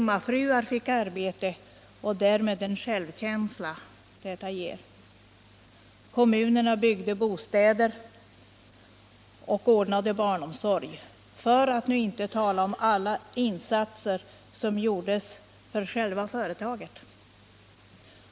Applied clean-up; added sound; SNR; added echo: none; none; none; none.